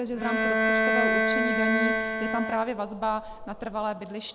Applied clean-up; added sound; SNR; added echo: none; Bowed string instrument; -4 dB; none.